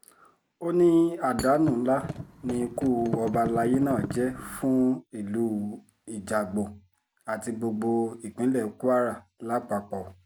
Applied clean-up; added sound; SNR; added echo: none; Thump, thud; 8 dB; none.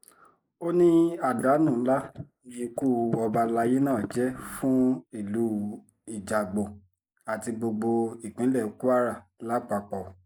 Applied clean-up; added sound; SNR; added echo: neural mask model Resemble Enhance denoiser.